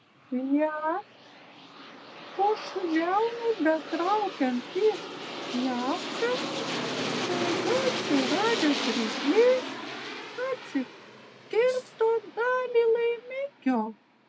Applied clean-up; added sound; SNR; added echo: none; Aircraft; 7 dB; none.